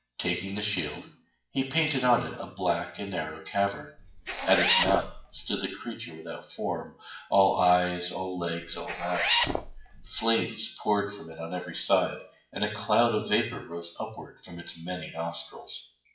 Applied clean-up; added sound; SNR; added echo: classical method WPE with log-MMSE.